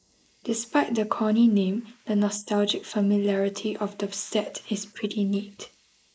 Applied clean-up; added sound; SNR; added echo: neural mask model Resemble Enhance denoiser.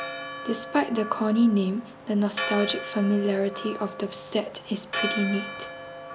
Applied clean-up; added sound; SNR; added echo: none; Church bell; 8 dB; none.